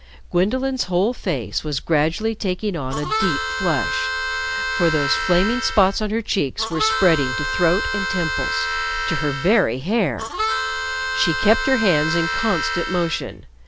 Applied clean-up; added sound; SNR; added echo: none; Harmonica; 3 dB; none.